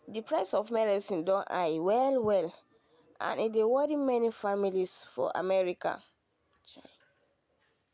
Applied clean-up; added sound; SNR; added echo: none; none; none; none.